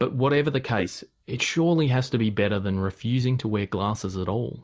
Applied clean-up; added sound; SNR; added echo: neural mask model Resemble Enhance denoiser.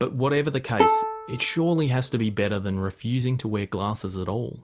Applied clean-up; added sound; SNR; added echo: none; Bowed string instrument; 2 dB; none.